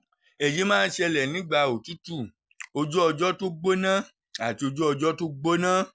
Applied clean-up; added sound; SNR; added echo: none; none; none; none.